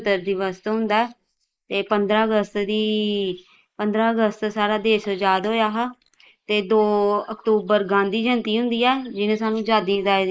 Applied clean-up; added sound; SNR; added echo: neural mask model Resemble Enhance denoiser.